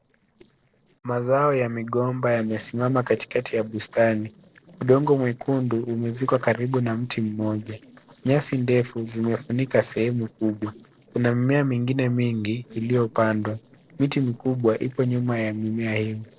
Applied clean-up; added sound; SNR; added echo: neural separator model SepFormer DNS4.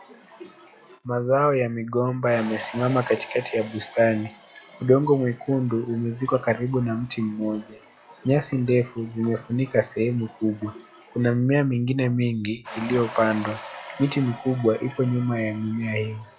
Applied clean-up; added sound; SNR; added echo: classical method log-MMSE.